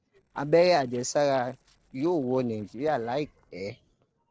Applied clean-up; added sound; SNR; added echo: neural separator model SepFormer DNS4.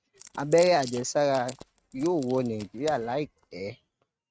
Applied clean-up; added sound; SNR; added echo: neural mask model RNNoise.